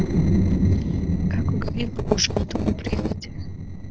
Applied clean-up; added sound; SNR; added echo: neural separator model SepFormer DNS4.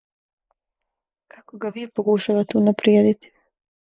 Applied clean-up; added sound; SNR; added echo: neural mask model Resemble Enhance denoiser.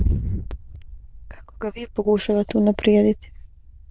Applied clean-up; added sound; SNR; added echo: neural diffusion model UNIVERSE++.